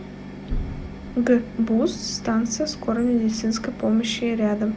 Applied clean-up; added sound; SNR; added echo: none; none; none; none.